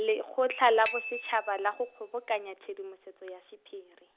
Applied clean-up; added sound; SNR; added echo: none; Bicycle bell; 13 dB; none.